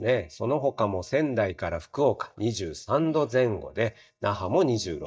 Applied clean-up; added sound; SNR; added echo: neural mask model DeepFilterNet 3.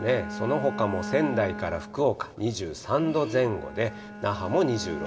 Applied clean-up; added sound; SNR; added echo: none; Bowed string instrument; 10 dB; reverberation time 1.3 s.